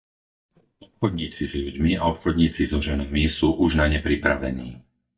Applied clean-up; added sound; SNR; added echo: neural mask model DeepFilterNet 3.